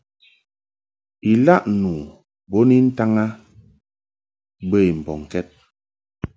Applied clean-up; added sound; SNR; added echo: none; none; none; none.